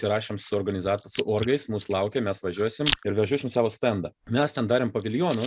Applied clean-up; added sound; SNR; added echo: none; Chewing, mastication; 10 dB; none.